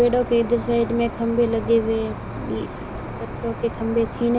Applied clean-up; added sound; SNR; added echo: none; Cricket; 9 dB; reverberation time 0.3 s.